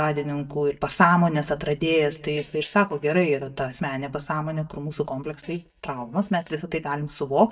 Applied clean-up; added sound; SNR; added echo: neural mask model DeepFilterNet 3.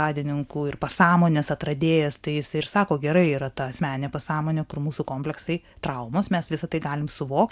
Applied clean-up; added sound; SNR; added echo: none; none; none; none.